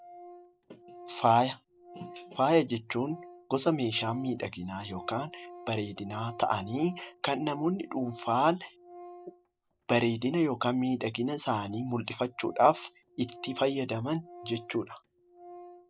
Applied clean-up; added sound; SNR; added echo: none; Organ; 19 dB; none.